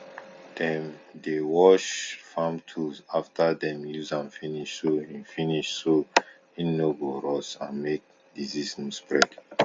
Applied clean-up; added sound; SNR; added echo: none; none; none; none.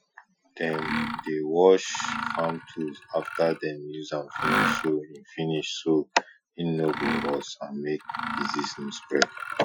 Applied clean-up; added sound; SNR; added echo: classical method Wiener filter.